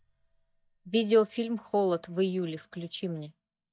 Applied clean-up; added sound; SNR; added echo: neural mask model DeepFilterNet 3.